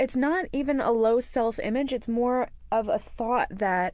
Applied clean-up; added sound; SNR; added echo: none; none; none; none.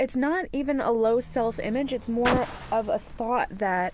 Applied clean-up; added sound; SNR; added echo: none; Car; 11 dB; none.